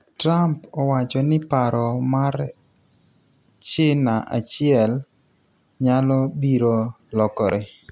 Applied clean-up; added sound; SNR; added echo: none; none; none; none.